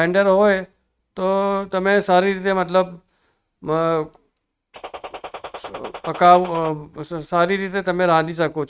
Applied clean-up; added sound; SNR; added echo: neural mask model RNNoise.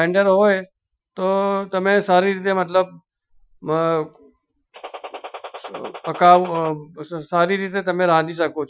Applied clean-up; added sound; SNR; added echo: classical method Wiener filter.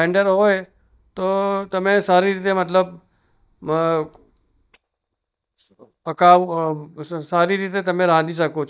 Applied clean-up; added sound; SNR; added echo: neural mask model DeepFilterNet 3.